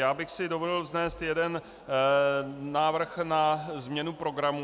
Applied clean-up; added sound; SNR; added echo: none; none; none; none.